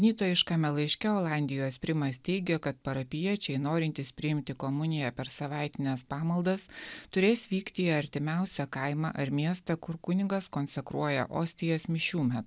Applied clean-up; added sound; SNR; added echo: none; none; none; none.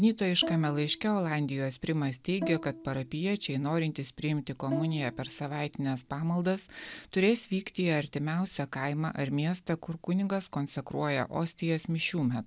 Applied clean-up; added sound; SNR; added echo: none; Bowed string instrument; 12 dB; none.